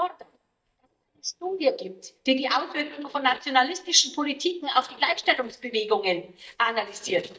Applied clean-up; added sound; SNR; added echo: neural mask model DeepFilterNet 3.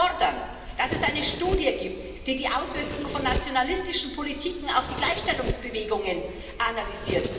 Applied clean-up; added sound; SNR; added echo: none; Domestic sounds, home sounds; 8 dB; reverberation time 2.4 s.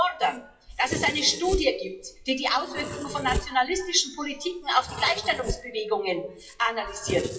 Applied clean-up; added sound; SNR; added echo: classical method WPE with log-MMSE.